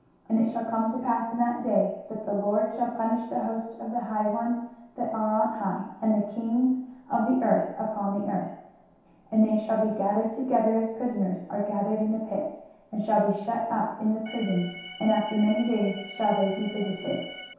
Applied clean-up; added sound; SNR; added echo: none; Organ; 15 dB; reverberation time 0.8 s.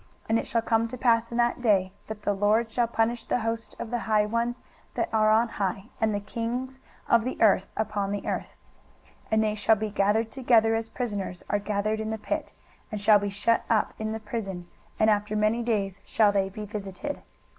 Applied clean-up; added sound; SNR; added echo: none; none; none; none.